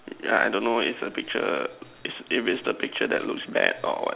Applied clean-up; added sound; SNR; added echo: none; none; none; none.